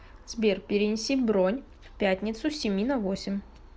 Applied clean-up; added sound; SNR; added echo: none; none; none; none.